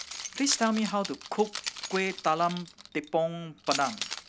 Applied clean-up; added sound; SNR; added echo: none; Keys jangling; 9 dB; none.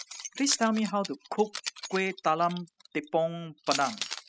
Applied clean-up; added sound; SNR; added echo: classical method spectral subtraction.